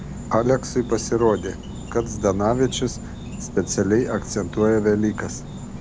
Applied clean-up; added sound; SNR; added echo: none; Insect; 10 dB; none.